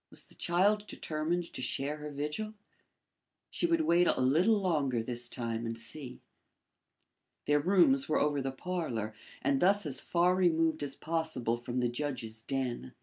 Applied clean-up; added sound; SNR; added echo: none; none; none; none.